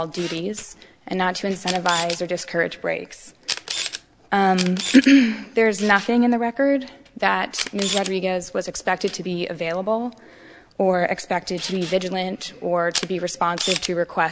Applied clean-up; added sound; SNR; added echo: none; Camera; 12 dB; none.